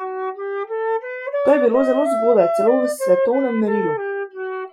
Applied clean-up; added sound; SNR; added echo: classical method Wiener filter.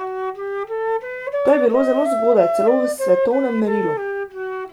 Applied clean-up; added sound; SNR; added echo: none; Wind instrument, woodwind instrument; 2 dB; none.